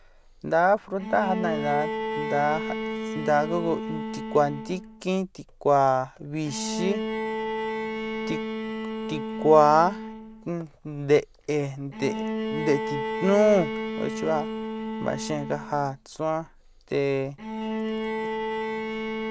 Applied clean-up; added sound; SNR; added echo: none; Bowed string instrument; 5 dB; none.